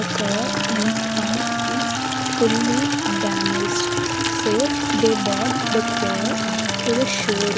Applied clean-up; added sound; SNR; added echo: none; Wind instrument, woodwind instrument + Water tap, faucet / Liquid; -3 dB; none.